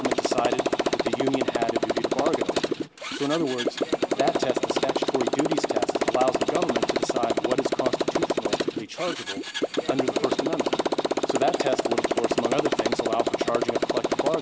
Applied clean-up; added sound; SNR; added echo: none; Motorcycle; -5 dB; none.